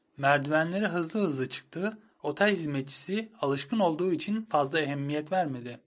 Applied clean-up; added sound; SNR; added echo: none; none; none; none.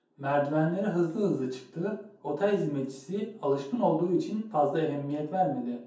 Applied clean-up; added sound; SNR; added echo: none; none; none; reverberation time 0.6 s.